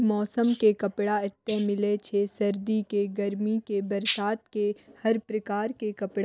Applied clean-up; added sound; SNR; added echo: neural mask model Resemble Enhance denoiser.